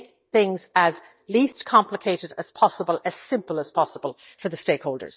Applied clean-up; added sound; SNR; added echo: neural mask model DeepFilterNet 3.